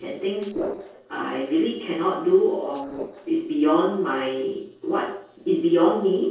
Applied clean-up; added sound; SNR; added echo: neural separator model SepFormer DNS4.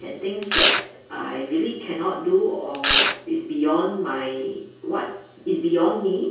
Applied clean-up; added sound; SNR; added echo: none; Domestic sounds, home sounds; -2 dB; reverberation time 0.6 s.